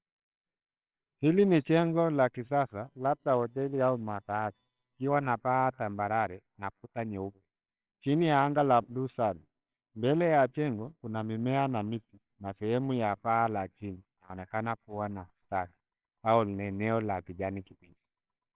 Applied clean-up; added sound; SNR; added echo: neural separator model SepFormer WHAMR!.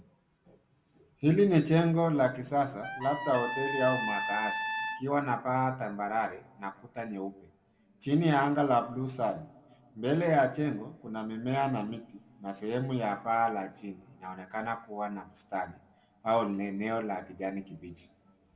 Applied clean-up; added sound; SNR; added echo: none; Trumpet; 5 dB; reverberation time 1.5 s.